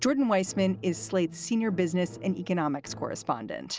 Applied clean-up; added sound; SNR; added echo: none; none; none; none.